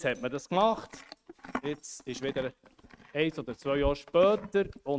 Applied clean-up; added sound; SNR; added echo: neural mask model RNNoise.